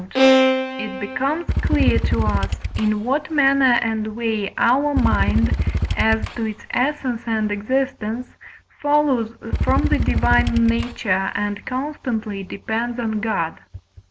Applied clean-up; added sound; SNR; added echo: none; Bowed string instrument + Motorcycle / Engine; -1 dB; none.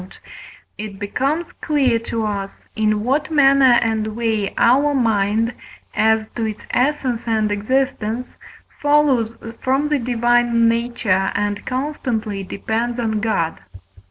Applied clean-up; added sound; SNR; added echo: none; none; none; none.